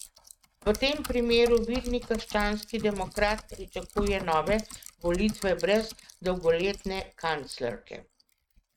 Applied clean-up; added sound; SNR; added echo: neural mask model RNNoise.